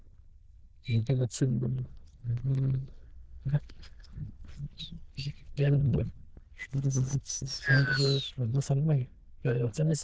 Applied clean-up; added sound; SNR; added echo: neural diffusion model UNIVERSE++.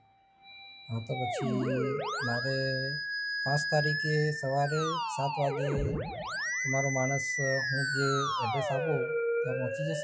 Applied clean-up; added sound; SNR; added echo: classical method log-MMSE.